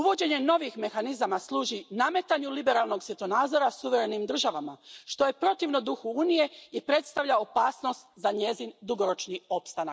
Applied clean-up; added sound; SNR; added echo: none; none; none; none.